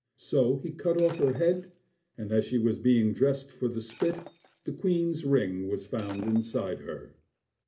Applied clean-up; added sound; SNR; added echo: none; Shatter; 20 dB; reverberation time 0.3 s.